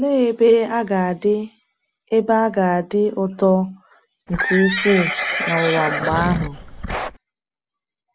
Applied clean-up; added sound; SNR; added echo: none; Livestock, farm animals, working animals; 3 dB; none.